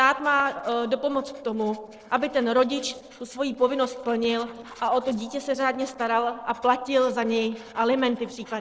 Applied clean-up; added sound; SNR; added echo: neural separator model SepFormer DNS4.